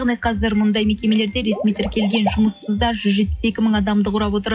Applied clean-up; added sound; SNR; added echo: classical method WPE with log-MMSE.